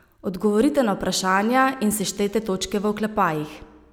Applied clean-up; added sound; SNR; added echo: none; none; none; none.